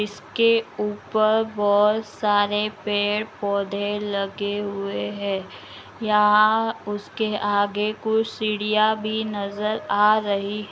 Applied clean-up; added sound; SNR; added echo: none; none; none; none.